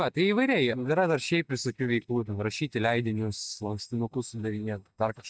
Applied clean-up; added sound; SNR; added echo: neural mask model DeepFilterNet 3.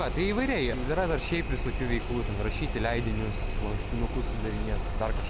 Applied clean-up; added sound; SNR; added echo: none; Engine; 6 dB; none.